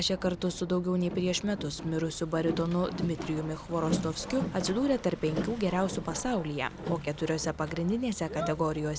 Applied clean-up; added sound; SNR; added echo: none; Boat, Water vehicle; 8 dB; none.